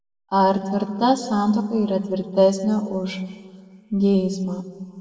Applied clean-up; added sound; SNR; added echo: none; none; none; reverberation time 1.4 s.